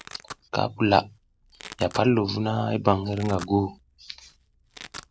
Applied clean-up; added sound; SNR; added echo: none; Domestic sounds, home sounds; 19 dB; none.